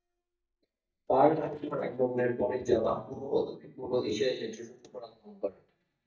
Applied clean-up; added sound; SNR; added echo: neural mask model DeepFilterNet 3.